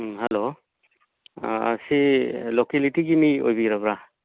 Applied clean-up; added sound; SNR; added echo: none; none; none; none.